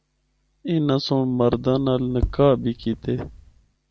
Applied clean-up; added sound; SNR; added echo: none; Tap; 11 dB; none.